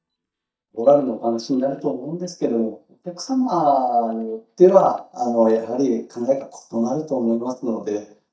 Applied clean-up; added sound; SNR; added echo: neural mask model DeepFilterNet 3.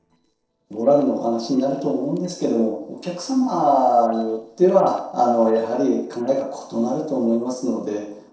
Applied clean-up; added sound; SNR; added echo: neural separator model SepFormer DNS4.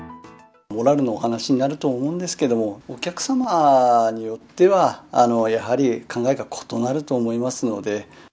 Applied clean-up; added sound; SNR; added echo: none; none; none; none.